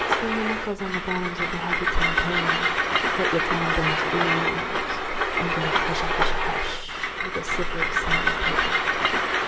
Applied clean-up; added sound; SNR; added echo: none; Train; -5 dB; reverberation time 1.0 s.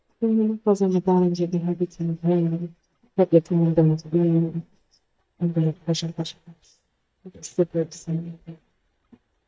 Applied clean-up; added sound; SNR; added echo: neural mask model DeepFilterNet 3.